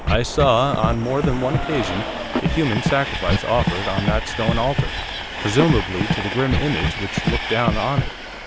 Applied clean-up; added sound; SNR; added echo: none; Scratching (performance technique) + Train; 1 dB; none.